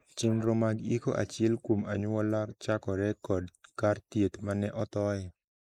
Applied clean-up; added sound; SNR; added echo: neural mask model Resemble Enhance denoiser.